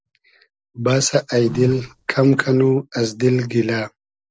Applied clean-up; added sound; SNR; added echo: neural separator model SepFormer DNS4.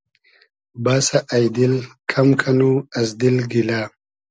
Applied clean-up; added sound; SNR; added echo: none; none; none; none.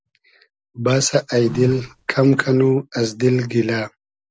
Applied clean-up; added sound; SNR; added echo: none; Telephone; 16 dB; none.